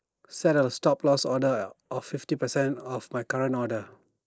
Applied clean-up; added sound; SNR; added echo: neural mask model Resemble Enhance denoiser.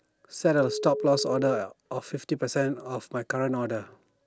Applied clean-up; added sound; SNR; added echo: none; Telephone; 4 dB; none.